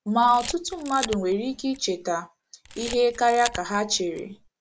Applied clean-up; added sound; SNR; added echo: none; Camera; 14 dB; none.